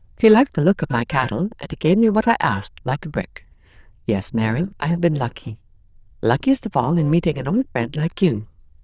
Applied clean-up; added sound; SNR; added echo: neural diffusion model UNIVERSE++.